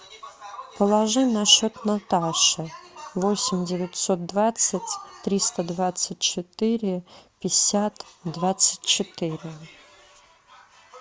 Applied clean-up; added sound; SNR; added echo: none; none; none; none.